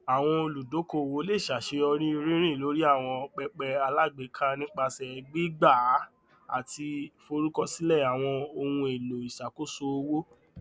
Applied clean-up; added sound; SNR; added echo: none; none; none; none.